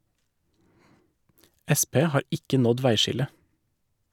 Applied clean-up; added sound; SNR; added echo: none; none; none; none.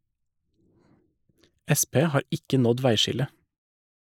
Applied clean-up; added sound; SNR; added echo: neural mask model Resemble Enhance denoiser.